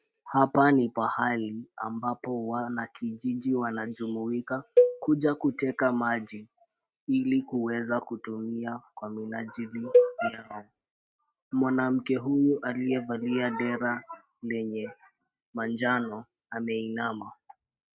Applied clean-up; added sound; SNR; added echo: neural mask model RNNoise.